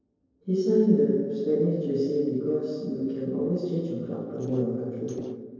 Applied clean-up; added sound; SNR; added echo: neural separator model SepFormer DNS4.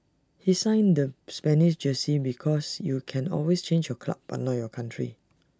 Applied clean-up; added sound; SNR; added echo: none; none; none; none.